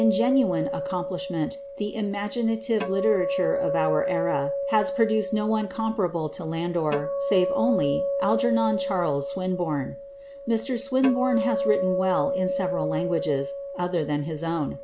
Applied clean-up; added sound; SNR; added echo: none; Acoustic guitar; 3 dB; none.